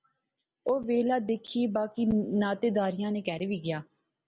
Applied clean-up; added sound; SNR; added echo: none; none; none; none.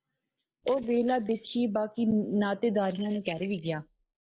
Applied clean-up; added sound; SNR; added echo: neural mask model Resemble Enhance denoiser.